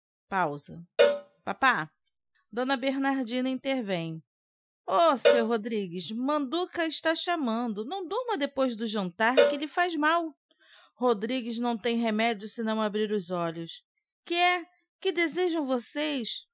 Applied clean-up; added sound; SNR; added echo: classical method Wiener filter.